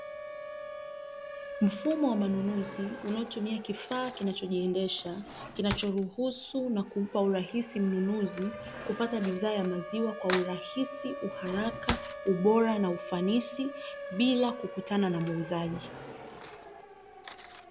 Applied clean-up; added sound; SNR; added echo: none; Cutlery, silverware / Drawer open or close + Siren; 10 dB; none.